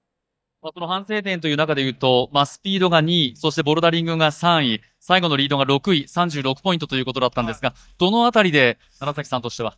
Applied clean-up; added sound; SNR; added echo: neural mask model DeepFilterNet 3.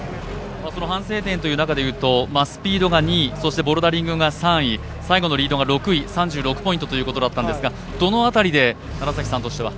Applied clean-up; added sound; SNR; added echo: none; Accelerating, revving, vroom; 10 dB; none.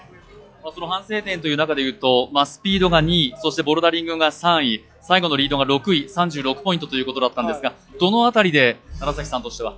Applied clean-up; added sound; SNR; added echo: classical method log-MMSE.